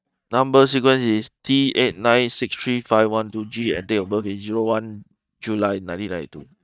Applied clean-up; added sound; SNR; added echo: neural mask model DeepFilterNet 3.